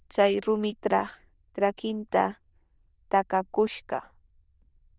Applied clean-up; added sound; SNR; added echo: neural diffusion model UNIVERSE++.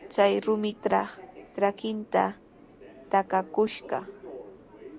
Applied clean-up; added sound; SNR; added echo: none; Subway, metro, underground; 18 dB; none.